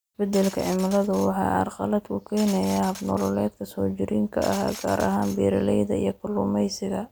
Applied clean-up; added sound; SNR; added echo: none; Glass; 19 dB; none.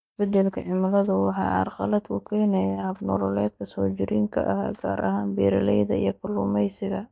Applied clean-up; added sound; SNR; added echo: neural mask model DeepFilterNet 3.